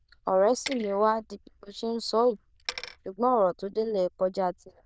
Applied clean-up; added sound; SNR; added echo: neural diffusion model UNIVERSE++.